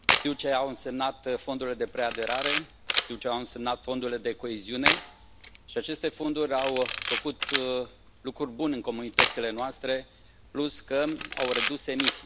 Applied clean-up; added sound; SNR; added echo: none; Camera; -1 dB; none.